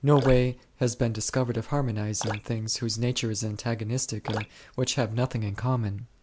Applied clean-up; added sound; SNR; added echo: none; Drip; 16 dB; none.